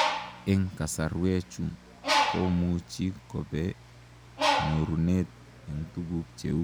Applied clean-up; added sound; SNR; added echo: none; Bird; 3 dB; none.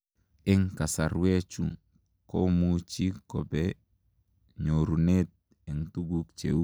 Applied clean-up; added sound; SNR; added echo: none; none; none; none.